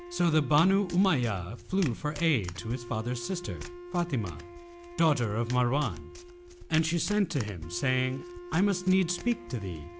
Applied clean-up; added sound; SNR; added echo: none; Wind instrument, woodwind instrument + Domestic sounds, home sounds; 14 dB; none.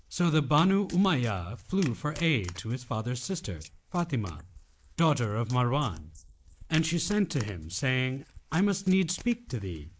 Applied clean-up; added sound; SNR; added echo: neural mask model Resemble Enhance denoiser.